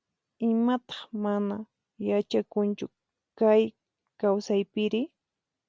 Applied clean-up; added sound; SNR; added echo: none; none; none; none.